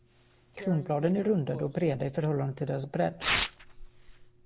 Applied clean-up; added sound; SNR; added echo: none; Tearing; 8 dB; none.